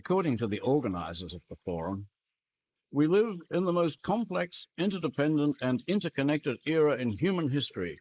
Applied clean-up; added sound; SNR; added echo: neural mask model Resemble Enhance denoiser.